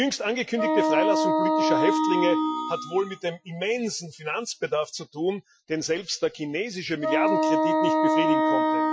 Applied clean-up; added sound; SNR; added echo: classical method Wiener filter.